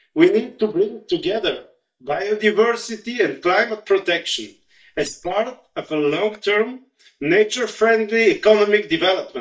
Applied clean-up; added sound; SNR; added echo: neural mask model DeepFilterNet 3.